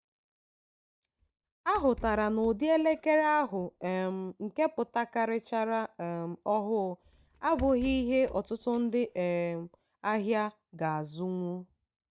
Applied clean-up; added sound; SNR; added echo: neural mask model DeepFilterNet 3.